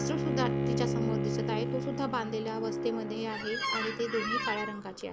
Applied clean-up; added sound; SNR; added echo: none; Bowed string instrument + Squeak; -2 dB; none.